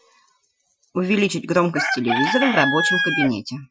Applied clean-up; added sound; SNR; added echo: classical method Wiener filter.